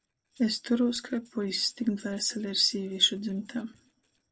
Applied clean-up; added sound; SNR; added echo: neural separator model SepFormer DNS4.